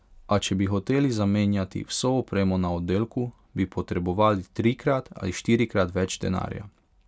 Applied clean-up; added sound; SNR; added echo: none; none; none; none.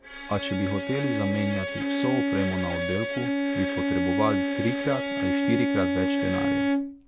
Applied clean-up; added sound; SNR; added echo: none; Bowed string instrument; -3 dB; none.